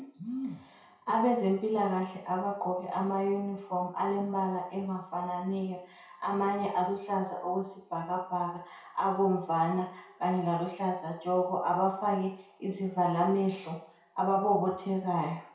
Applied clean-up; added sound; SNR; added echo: none; none; none; reverberation time 0.6 s.